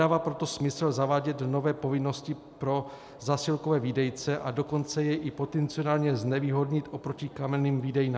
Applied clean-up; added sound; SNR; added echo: none; none; none; none.